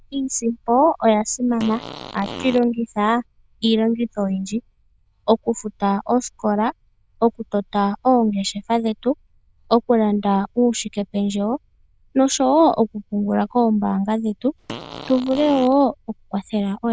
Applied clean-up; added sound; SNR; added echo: neural diffusion model UNIVERSE++.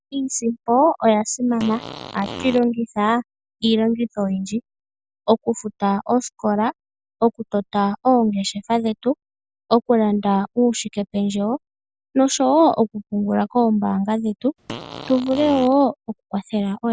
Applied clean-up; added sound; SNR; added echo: none; Fart; 13 dB; none.